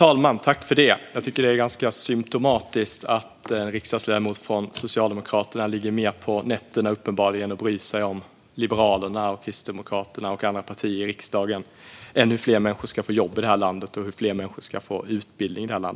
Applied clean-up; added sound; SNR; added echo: none; none; none; none.